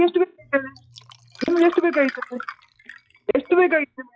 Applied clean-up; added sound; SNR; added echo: classical method log-MMSE.